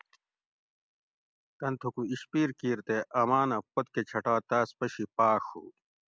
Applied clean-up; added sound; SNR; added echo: none; none; none; none.